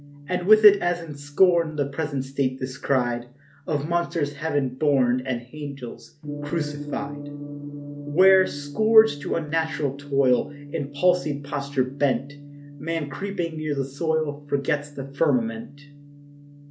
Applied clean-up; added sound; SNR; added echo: none; Gong; 14 dB; reverberation time 0.3 s.